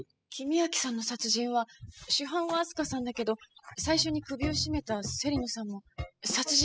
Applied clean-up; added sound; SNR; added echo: classical method spectral subtraction.